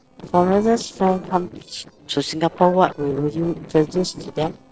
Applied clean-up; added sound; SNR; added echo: neural separator model SepFormer DNS4.